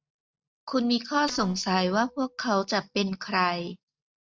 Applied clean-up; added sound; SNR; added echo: neural separator model SepFormer DNS4.